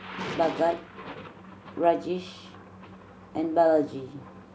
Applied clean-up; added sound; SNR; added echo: none; Thunder; 14 dB; none.